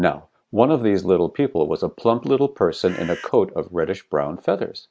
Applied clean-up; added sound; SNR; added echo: neural mask model RNNoise.